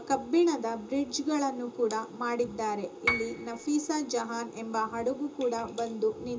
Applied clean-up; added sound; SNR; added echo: none; Piano; 6 dB; reverberation time 0.2 s.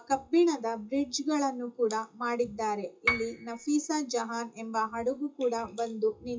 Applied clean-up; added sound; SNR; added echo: classical method WPE with log-MMSE.